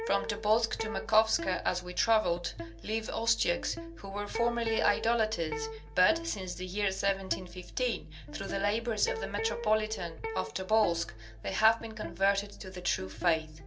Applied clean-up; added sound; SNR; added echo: none; Electric guitar; 11 dB; reverberation time 0.2 s.